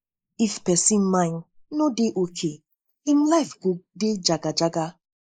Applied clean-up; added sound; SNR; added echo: neural mask model Resemble Enhance denoiser.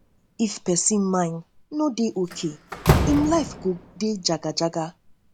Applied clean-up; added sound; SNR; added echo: none; Slam; 4 dB; none.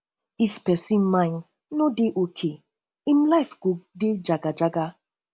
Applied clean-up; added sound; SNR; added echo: none; none; none; none.